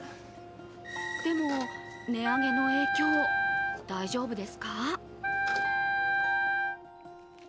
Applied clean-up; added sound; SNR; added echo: none; Wind instrument, woodwind instrument; -4 dB; none.